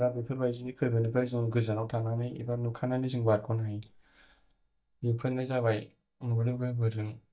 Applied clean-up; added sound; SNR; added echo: neural mask model DeepFilterNet 3.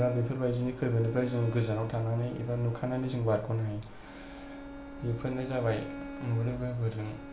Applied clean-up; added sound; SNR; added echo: none; Bowed string instrument; 15 dB; reverberation time 0.4 s.